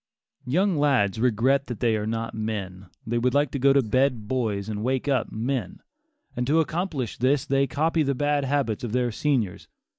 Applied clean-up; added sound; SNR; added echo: neural mask model Resemble Enhance denoiser.